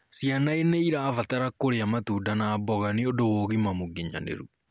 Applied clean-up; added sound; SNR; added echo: none; none; none; none.